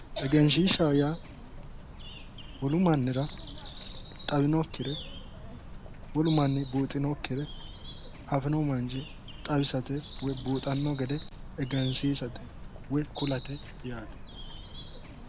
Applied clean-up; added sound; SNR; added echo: none; Bird; 11 dB; none.